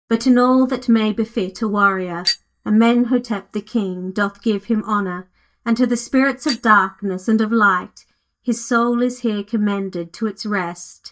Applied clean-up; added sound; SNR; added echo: neural mask model DeepFilterNet 3.